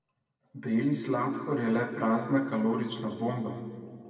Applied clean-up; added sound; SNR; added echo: none; none; none; reverberation time 2.0 s.